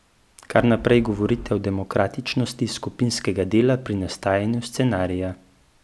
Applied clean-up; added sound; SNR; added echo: none; Wind; 15 dB; none.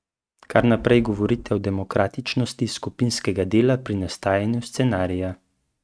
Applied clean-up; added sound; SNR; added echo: neural mask model RNNoise.